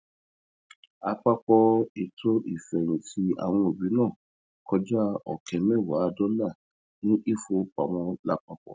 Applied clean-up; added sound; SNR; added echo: none; none; none; none.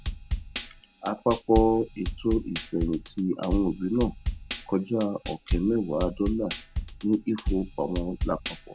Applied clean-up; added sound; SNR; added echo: none; Drum kit; 5 dB; none.